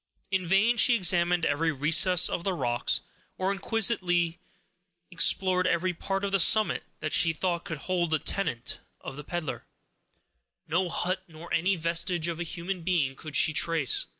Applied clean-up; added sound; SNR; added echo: none; none; none; none.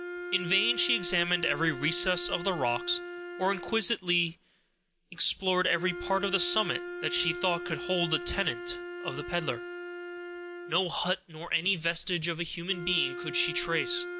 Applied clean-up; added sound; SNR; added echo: none; Wind instrument, woodwind instrument; 10 dB; none.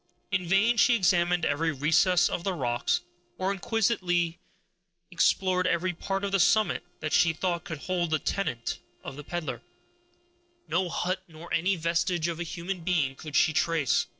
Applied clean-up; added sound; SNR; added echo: neural separator model SepFormer DNS4.